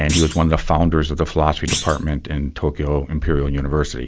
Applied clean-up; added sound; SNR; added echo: none; Thump, thud; 12 dB; none.